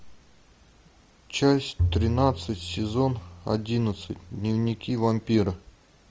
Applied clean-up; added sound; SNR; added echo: none; Bowed string instrument; 5 dB; none.